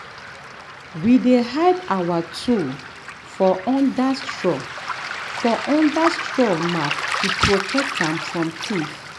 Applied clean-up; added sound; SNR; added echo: none; Waves, surf; 7 dB; none.